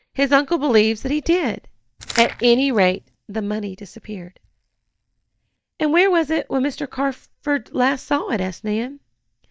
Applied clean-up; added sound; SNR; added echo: neural mask model DeepFilterNet 3.